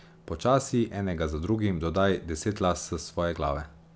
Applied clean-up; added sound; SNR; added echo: none; none; none; none.